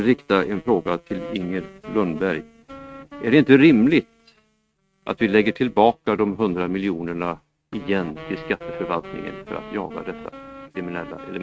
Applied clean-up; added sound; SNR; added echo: neural mask model RNNoise.